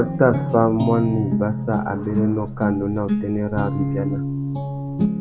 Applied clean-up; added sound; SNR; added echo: none; Guitar; 2 dB; none.